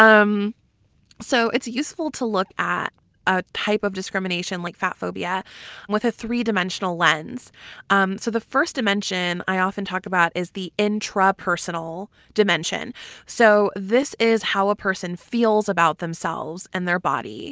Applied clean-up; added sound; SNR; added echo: none; none; none; none.